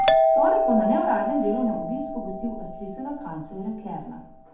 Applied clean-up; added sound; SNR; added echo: none; Doorbell; -3 dB; reverberation time 0.5 s.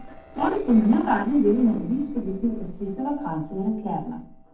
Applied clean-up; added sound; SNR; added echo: neural separator model SepFormer DNS4.